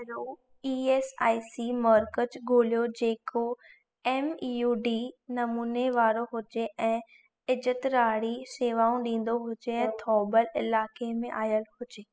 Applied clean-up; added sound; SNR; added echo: classical method spectral subtraction.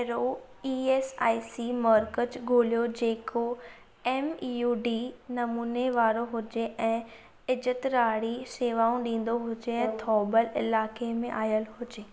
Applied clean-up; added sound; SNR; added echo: none; Brass instrument; 13 dB; none.